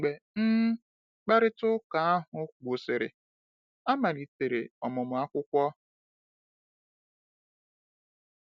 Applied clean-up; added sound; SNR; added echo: none; none; none; none.